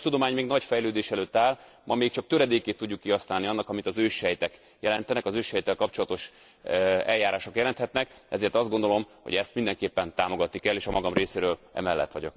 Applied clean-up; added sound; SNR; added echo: none; none; none; none.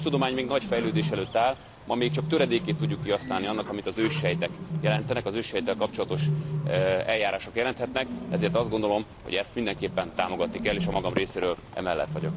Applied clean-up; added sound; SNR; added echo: none; Bird; 5 dB; none.